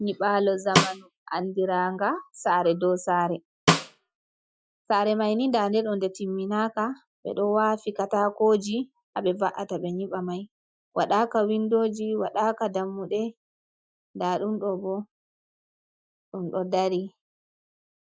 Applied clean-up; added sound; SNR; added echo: classical method Wiener filter.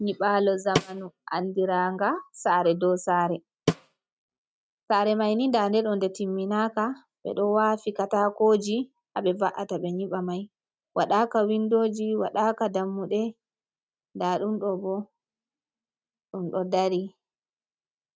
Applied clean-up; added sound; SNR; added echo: neural mask model RNNoise.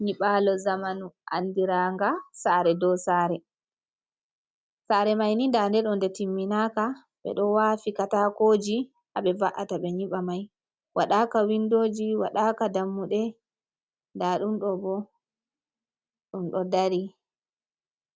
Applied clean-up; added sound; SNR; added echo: none; none; none; none.